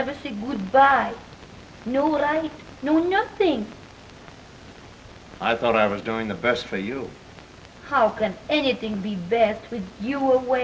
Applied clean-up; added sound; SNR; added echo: none; none; none; none.